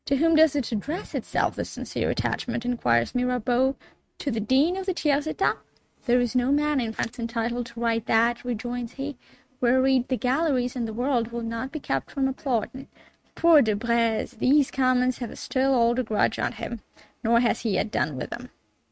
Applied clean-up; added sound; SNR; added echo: neural mask model RNNoise.